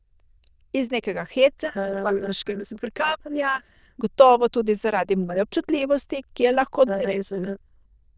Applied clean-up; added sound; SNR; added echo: neural diffusion model UNIVERSE++.